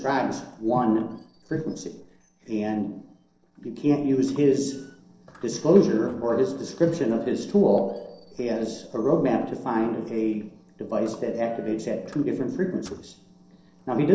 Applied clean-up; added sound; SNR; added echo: neural separator model SepFormer DNS4.